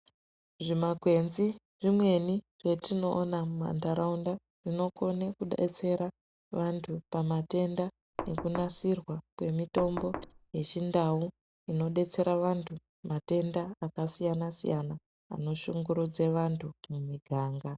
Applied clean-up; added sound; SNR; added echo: none; Knock; 9 dB; none.